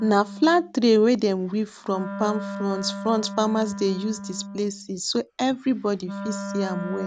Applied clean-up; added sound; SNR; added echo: none; Wind instrument, woodwind instrument; 11 dB; none.